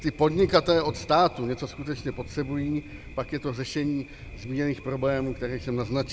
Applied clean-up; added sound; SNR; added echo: none; Thunder; 14 dB; none.